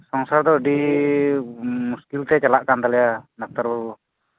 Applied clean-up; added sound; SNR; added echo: none; none; none; none.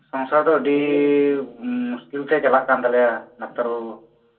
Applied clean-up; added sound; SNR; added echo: none; none; none; reverberation time 0.2 s.